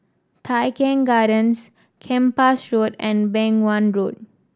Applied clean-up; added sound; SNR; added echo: none; none; none; none.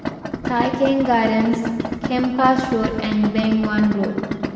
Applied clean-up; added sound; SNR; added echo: none; Idling; 6 dB; reverberation time 1.6 s.